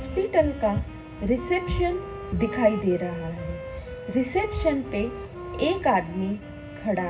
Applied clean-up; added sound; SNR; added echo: none; Wind instrument, woodwind instrument; 12 dB; reverberation time 0.4 s.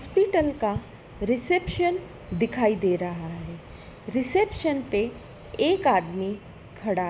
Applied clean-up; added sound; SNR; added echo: none; none; none; none.